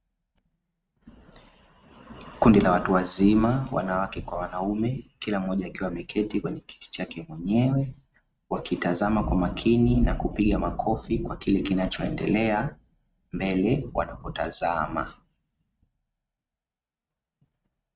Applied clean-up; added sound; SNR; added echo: neural mask model RNNoise.